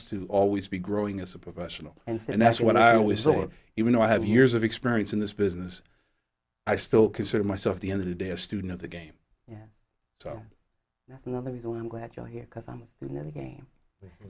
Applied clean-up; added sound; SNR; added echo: none; none; none; none.